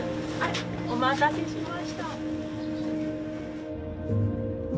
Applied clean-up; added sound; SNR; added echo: none; none; none; none.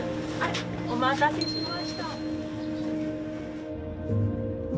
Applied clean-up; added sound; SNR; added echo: none; Bicycle bell; 13 dB; none.